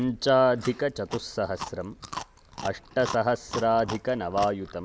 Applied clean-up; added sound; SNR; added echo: none; Chewing, mastication; 13 dB; none.